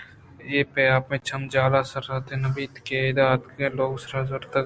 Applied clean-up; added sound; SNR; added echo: none; none; none; none.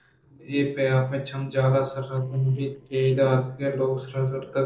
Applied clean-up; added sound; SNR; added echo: neural separator model SepFormer DNS4.